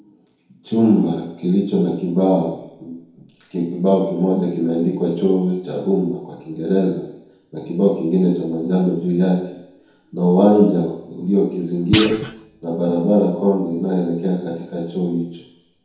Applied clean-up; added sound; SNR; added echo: none; Thump, thud; 5 dB; reverberation time 1.9 s.